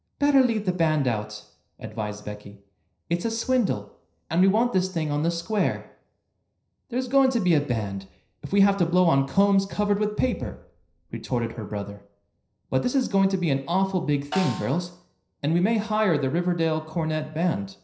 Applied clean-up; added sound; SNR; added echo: neural separator model SepFormer DNS4.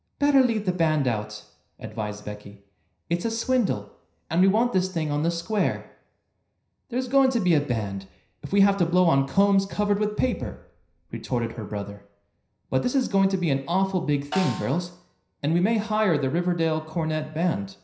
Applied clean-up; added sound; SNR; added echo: none; Snare drum; 14 dB; reverberation time 0.5 s.